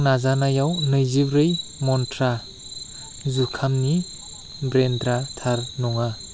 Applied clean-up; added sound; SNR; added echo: none; none; none; none.